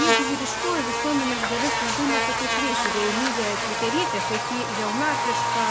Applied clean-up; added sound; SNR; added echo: none; Buzz; -3 dB; none.